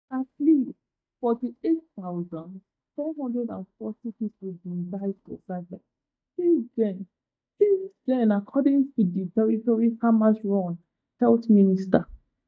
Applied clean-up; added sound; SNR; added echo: neural mask model DeepFilterNet 3.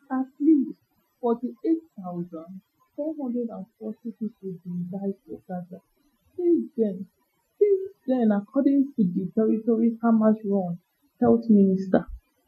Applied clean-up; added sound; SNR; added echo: classical method Wiener filter.